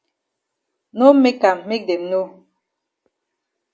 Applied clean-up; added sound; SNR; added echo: none; none; none; none.